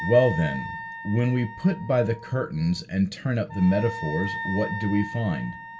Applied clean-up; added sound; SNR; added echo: none; Wind instrument, woodwind instrument; 11 dB; reverberation time 0.2 s.